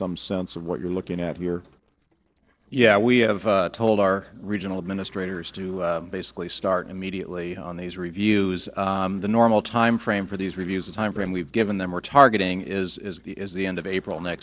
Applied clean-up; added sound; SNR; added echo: neural separator model SepFormer DNS4.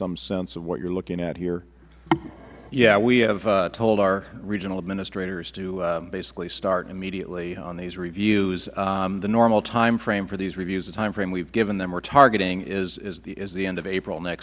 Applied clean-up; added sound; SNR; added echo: none; none; none; none.